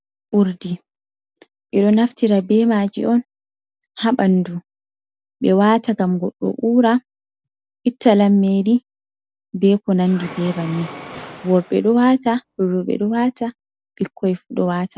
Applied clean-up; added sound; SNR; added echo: none; Mechanisms; 17 dB; none.